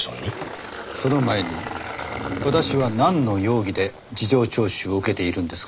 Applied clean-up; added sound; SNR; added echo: none; Engine; 10 dB; none.